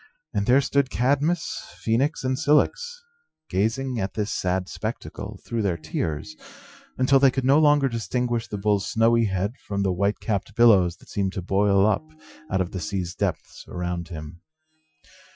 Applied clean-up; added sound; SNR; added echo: classical method Wiener filter.